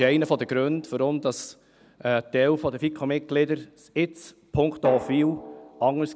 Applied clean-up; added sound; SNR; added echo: none; Drum; 17 dB; none.